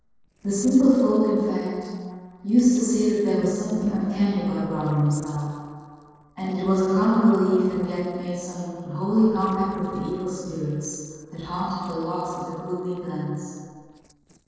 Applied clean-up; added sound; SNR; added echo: neural separator model SepFormer DNS4.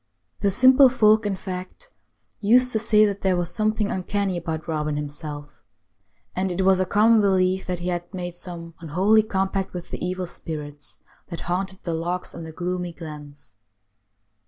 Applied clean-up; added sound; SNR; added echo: none; none; none; none.